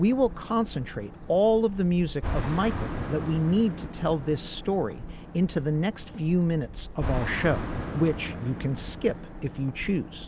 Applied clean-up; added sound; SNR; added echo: none; Car passing by; 8 dB; none.